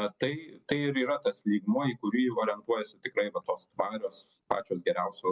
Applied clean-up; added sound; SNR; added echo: none; none; none; none.